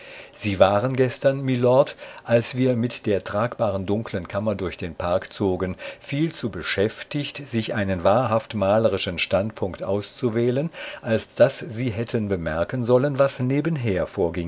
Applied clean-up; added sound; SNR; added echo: none; none; none; none.